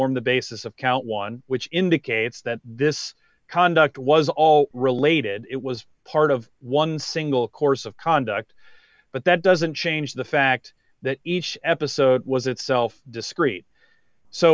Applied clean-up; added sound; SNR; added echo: none; none; none; none.